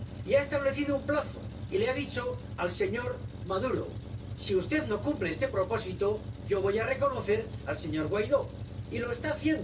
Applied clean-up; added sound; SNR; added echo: none; Truck; 9 dB; reverberation time 0.2 s.